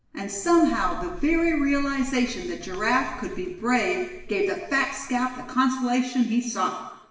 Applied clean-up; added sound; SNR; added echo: none; Bird; 14 dB; reverberation time 1.0 s.